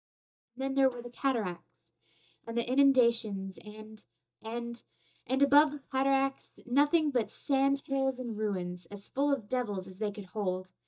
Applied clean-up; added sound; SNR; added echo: neural mask model DeepFilterNet 3.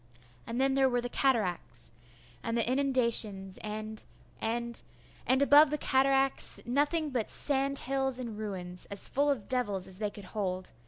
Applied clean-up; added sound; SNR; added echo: none; none; none; none.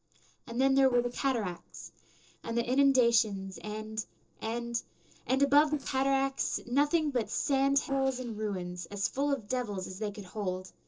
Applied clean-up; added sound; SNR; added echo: neural separator model SepFormer DNS4.